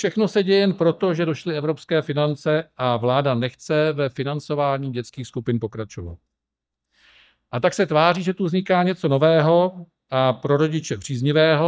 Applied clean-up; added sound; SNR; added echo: neural mask model DeepFilterNet 3.